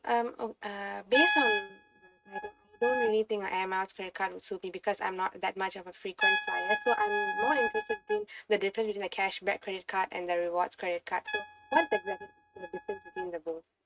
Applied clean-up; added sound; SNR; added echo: neural mask model RNNoise.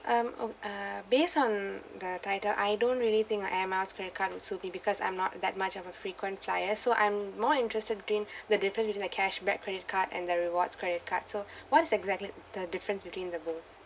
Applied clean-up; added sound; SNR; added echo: none; none; none; none.